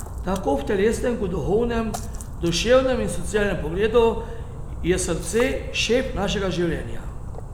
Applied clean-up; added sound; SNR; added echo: none; Splash, splatter; 7 dB; none.